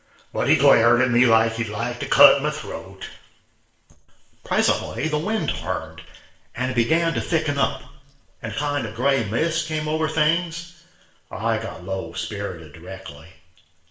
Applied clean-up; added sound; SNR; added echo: none; none; none; reverberation time 0.7 s.